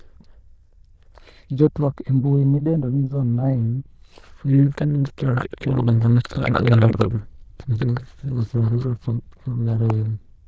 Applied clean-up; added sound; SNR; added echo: neural diffusion model UNIVERSE++.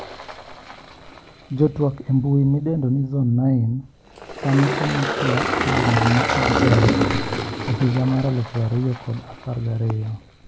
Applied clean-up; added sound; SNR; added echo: none; Engine; 3 dB; none.